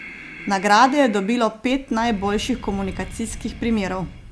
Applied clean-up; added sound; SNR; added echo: none; Breathing; 15 dB; none.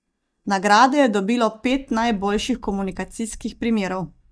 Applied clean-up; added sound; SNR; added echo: neural mask model DeepFilterNet 3.